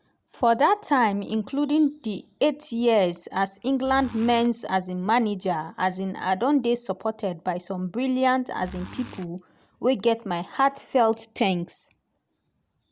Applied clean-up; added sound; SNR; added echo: none; Zipper (clothing); 16 dB; none.